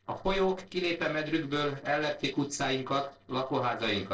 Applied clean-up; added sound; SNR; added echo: neural separator model SepFormer DNS4.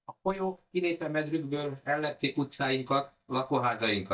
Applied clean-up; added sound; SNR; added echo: neural mask model DeepFilterNet 3.